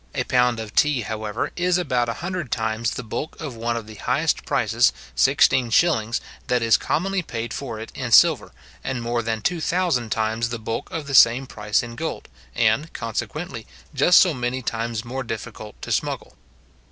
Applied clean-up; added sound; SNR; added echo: none; none; none; none.